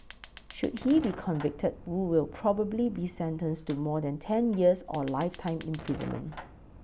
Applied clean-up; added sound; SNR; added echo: none; Fire; 17 dB; none.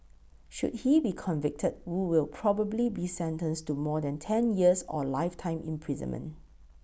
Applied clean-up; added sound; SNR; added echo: none; none; none; none.